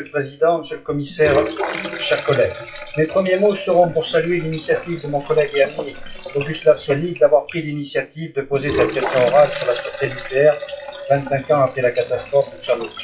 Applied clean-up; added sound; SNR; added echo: classical method WPE with log-MMSE.